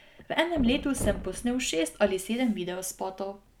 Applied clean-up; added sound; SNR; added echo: none; Thump, thud; 11 dB; none.